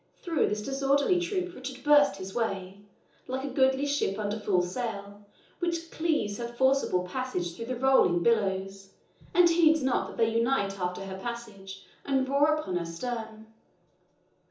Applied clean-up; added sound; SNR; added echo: none; none; none; reverberation time 0.7 s.